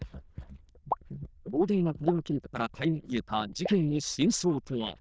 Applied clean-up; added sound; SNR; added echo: neural diffusion model UNIVERSE++.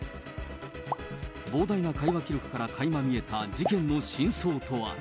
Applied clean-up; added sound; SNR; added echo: none; Explosion; 12 dB; none.